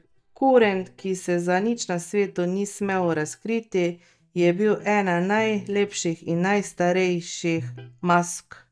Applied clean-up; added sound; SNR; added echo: neural mask model DeepFilterNet 3.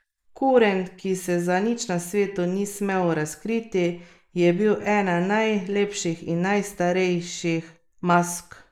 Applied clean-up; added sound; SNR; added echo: neural mask model Resemble Enhance denoiser.